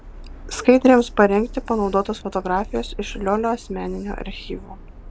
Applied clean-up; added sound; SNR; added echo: none; Subway, metro, underground; 15 dB; none.